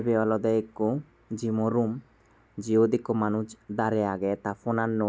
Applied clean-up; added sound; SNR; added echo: none; none; none; none.